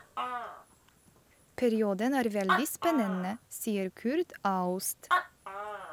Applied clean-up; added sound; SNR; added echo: none; Animal; 5 dB; none.